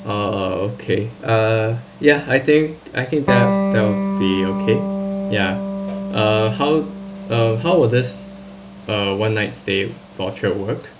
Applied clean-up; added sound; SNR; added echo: none; Electric guitar; 6 dB; none.